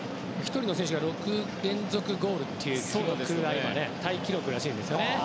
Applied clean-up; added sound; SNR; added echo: none; none; none; none.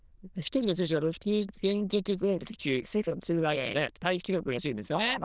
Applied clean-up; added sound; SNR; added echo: neural diffusion model UNIVERSE++.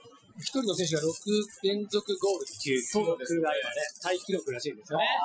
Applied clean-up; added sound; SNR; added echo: classical method Wiener filter.